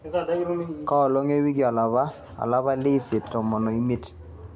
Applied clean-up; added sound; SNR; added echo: none; none; none; none.